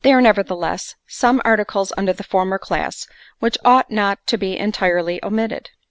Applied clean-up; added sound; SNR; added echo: none; none; none; none.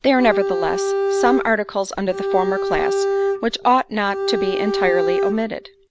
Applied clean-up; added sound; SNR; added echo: none; Bowed string instrument; 1 dB; none.